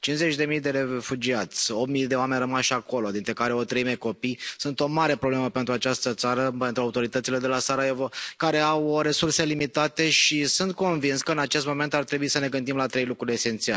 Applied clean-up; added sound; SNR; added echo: none; none; none; none.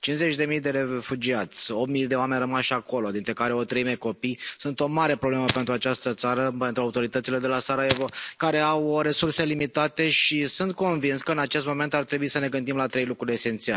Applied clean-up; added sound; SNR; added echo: none; Fire; 7 dB; none.